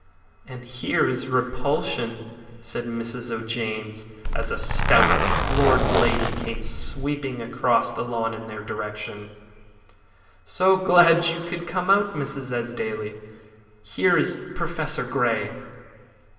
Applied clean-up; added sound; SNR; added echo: none; Zipper (clothing); -4 dB; reverberation time 2.0 s.